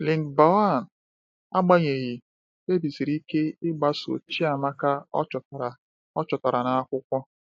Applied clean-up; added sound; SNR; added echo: neural mask model Resemble Enhance denoiser.